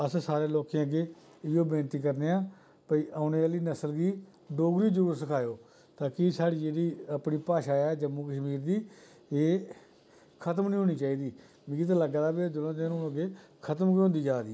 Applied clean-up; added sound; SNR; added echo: none; none; none; none.